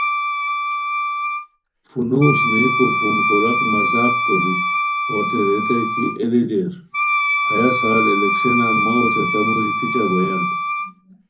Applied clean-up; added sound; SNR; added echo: none; Wind instrument, woodwind instrument; -2 dB; reverberation time 0.4 s.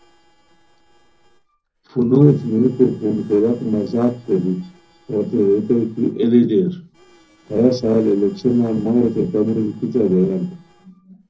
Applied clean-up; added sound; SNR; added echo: neural separator model SepFormer DNS4.